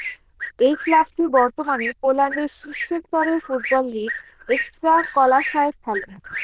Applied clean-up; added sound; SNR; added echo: neural diffusion model UNIVERSE++.